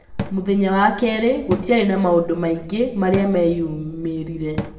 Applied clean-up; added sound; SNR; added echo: none; Cupboard open or close / Drawer open or close; 13 dB; reverberation time 0.6 s.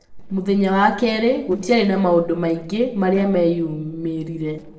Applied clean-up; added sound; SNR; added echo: neural separator model SepFormer DNS4.